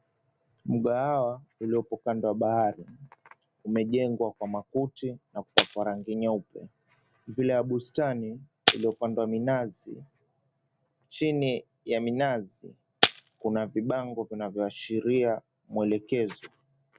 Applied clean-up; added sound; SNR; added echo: none; Shatter; 5 dB; none.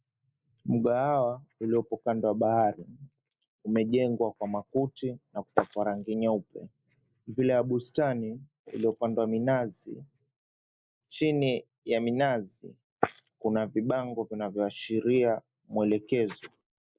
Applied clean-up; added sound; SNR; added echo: neural mask model Resemble Enhance denoiser.